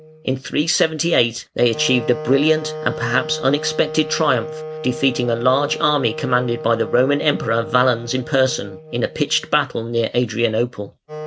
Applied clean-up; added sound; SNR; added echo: none; Wind instrument, woodwind instrument; 12 dB; none.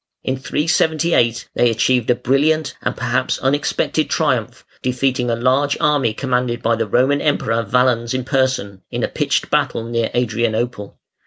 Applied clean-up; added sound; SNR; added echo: none; none; none; none.